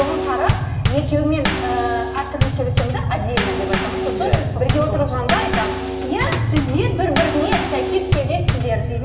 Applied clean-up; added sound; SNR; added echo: none; Bass drum / Snare drum / Drum kit; -2 dB; reverberation time 2.0 s.